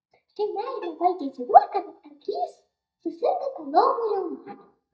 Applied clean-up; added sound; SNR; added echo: neural mask model DeepFilterNet 3.